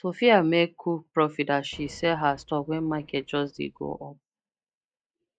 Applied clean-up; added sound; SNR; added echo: neural mask model DeepFilterNet 3.